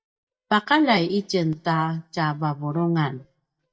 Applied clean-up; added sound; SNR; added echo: neural mask model DeepFilterNet 3.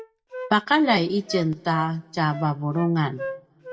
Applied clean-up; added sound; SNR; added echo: none; Wind instrument, woodwind instrument; 14 dB; reverberation time 0.6 s.